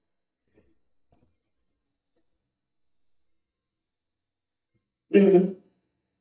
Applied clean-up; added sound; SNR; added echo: neural mask model DeepFilterNet 3.